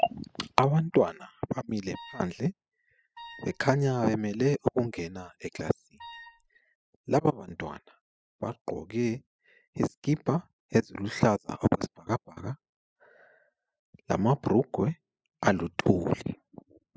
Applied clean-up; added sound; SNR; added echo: classical method spectral subtraction.